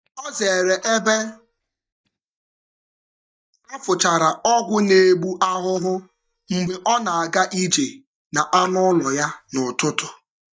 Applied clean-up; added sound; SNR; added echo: neural mask model DeepFilterNet 3.